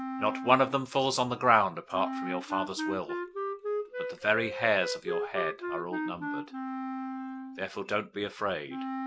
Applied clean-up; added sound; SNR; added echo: none; Wind instrument, woodwind instrument; 6 dB; none.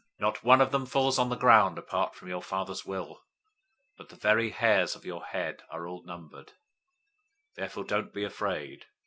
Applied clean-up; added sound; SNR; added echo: none; none; none; none.